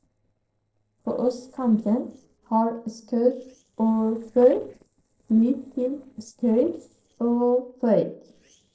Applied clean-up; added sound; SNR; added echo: neural separator model SepFormer DNS4.